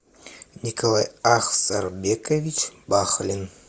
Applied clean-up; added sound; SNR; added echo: neural mask model Resemble Enhance denoiser.